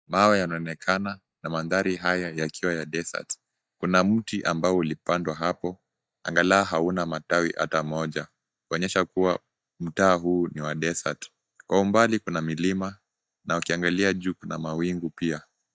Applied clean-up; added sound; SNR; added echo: neural mask model DeepFilterNet 3.